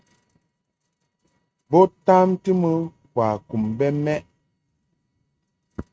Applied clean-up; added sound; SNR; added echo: neural mask model RNNoise.